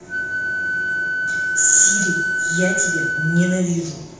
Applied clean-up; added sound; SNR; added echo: none; Wind instrument, woodwind instrument; 2 dB; reverberation time 0.9 s.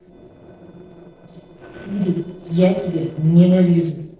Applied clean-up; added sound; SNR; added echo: neural separator model SepFormer DNS4.